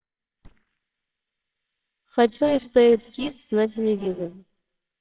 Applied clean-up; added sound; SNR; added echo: neural separator model SepFormer WHAMR!.